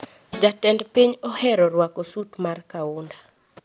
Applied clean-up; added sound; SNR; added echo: none; Guitar; 15 dB; none.